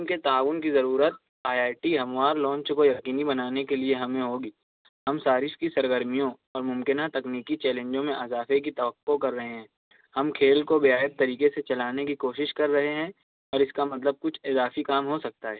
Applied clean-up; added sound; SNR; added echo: none; none; none; none.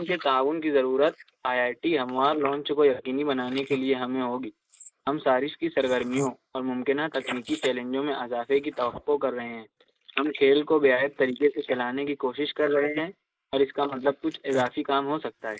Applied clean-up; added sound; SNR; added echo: neural mask model Resemble Enhance denoiser.